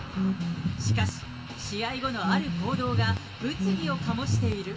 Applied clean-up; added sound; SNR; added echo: none; Bass guitar; -4 dB; reverberation time 1.3 s.